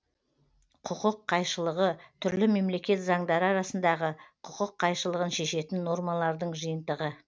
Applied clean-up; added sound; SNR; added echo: none; none; none; none.